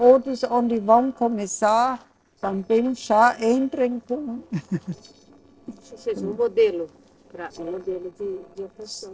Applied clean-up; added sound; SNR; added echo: neural separator model SepFormer DNS4.